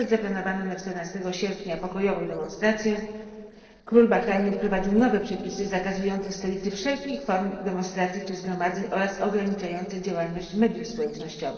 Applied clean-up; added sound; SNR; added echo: neural separator model SepFormer DNS4.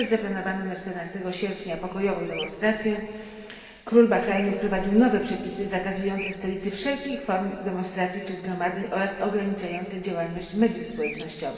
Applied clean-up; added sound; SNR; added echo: none; Bird vocalization, bird call, bird song; 20 dB; reverberation time 2.1 s.